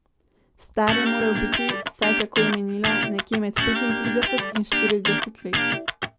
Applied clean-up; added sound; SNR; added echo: none; Electric guitar; -2 dB; none.